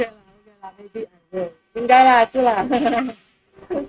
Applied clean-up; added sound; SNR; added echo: neural mask model RNNoise.